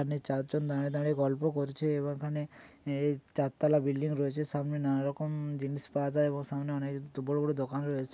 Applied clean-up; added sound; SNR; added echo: none; none; none; none.